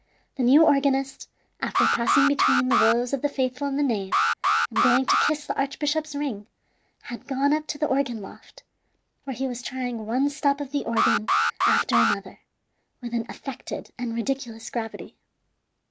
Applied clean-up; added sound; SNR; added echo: neural mask model Resemble Enhance denoiser.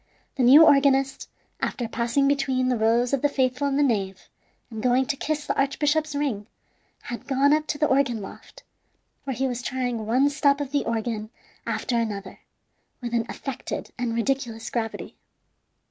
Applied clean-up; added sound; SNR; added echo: none; none; none; none.